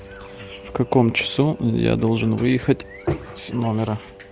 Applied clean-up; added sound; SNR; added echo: none; Wind instrument, woodwind instrument; 20 dB; none.